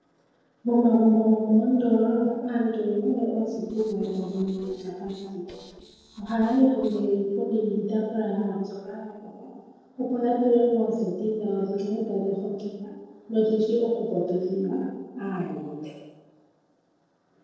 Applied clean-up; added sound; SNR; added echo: neural separator model SepFormer DNS4.